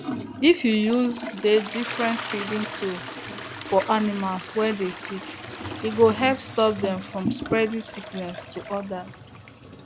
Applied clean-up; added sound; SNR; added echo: none; Toilet flush; 11 dB; none.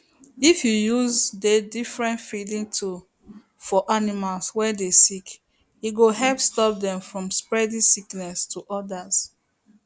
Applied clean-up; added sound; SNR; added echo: none; none; none; none.